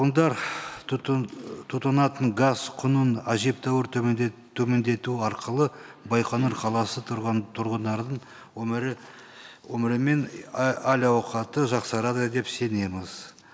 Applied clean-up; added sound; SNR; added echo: none; none; none; none.